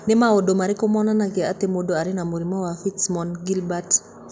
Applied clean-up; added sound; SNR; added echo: none; none; none; none.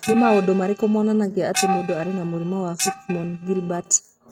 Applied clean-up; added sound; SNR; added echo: neural mask model RNNoise.